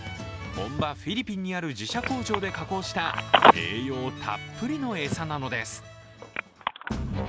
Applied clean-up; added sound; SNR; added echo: none; Telephone; -2 dB; none.